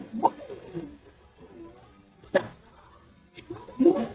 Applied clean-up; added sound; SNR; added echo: neural mask model DeepFilterNet 3.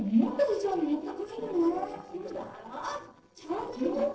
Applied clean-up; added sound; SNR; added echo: neural separator model SepFormer DNS4.